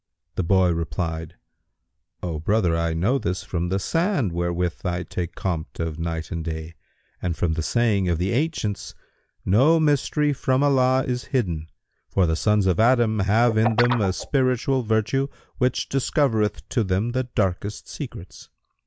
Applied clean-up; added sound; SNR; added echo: none; Guitar; 9 dB; none.